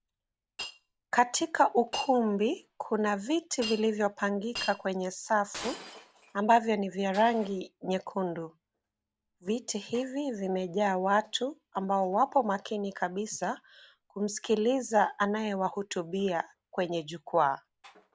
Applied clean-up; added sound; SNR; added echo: none; Shatter; 19 dB; none.